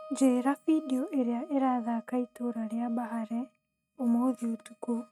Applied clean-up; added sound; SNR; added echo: neural mask model RNNoise.